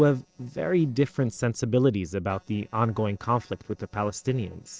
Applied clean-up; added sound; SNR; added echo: neural separator model SepFormer DNS4.